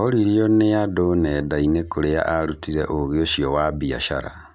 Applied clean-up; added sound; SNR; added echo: none; none; none; none.